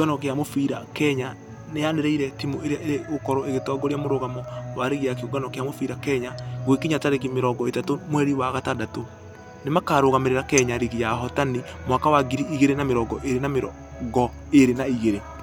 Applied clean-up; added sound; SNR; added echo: none; Chink, clink; 14 dB; none.